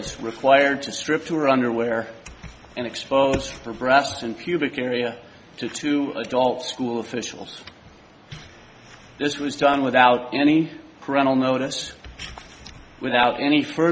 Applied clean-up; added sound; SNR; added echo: none; none; none; none.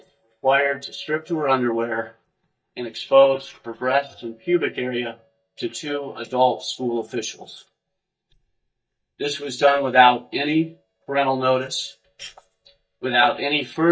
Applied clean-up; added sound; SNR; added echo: neural mask model DeepFilterNet 3.